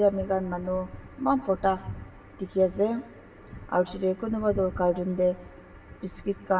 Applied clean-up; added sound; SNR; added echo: none; none; none; reverberation time 2.7 s.